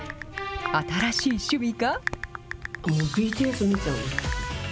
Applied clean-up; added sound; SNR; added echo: none; Typing; 10 dB; none.